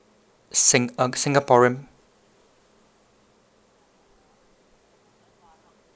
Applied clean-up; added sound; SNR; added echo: none; none; none; none.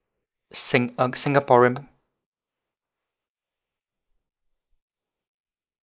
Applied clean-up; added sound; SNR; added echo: neural mask model Resemble Enhance denoiser.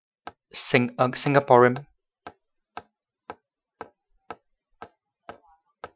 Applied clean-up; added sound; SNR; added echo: classical method Wiener filter.